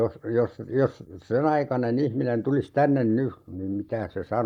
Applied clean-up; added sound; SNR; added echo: neural mask model Resemble Enhance denoiser.